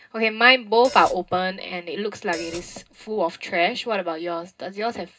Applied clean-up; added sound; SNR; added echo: none; Hi-hat; 17 dB; reverberation time 0.2 s.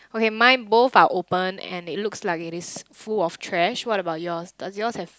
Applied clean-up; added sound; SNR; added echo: none; none; none; none.